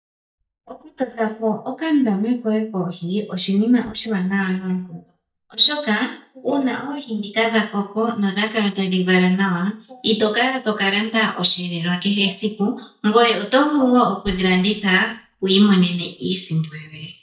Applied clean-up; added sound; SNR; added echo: neural mask model DeepFilterNet 3.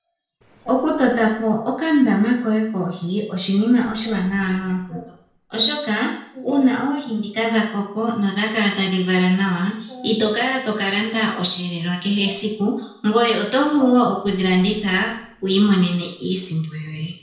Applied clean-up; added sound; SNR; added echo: neural separator model SepFormer DNS4.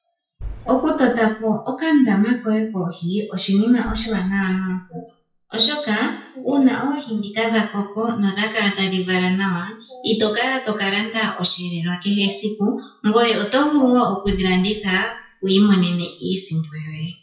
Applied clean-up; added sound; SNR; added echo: classical method WPE with log-MMSE.